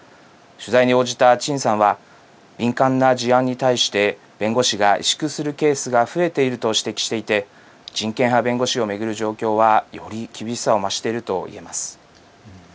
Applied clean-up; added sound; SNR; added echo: none; none; none; none.